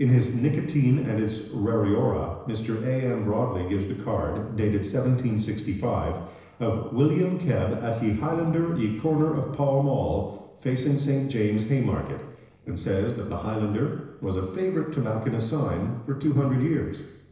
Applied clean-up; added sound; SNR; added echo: neural separator model SepFormer DNS4.